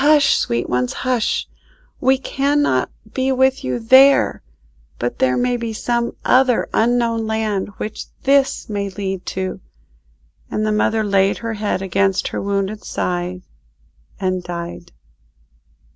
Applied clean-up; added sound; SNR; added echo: none; none; none; none.